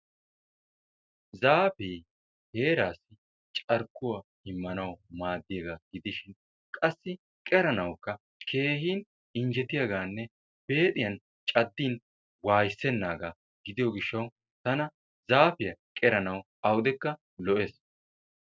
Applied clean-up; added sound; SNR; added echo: none; none; none; none.